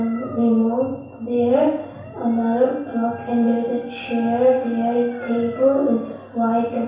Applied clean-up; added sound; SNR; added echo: none; Dog; 19 dB; reverberation time 0.7 s.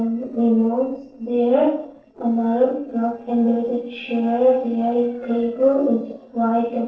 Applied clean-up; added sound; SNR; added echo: neural separator model SepFormer DNS4.